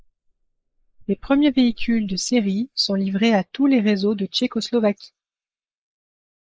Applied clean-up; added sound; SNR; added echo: neural mask model Resemble Enhance denoiser.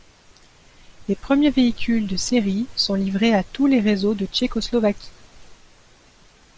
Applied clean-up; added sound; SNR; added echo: none; none; none; none.